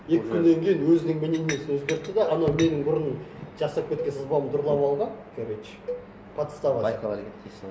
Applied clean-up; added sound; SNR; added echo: none; Cowbell; 16 dB; none.